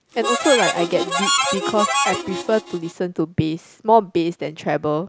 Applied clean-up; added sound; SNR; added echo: none; Harmonica; 1 dB; none.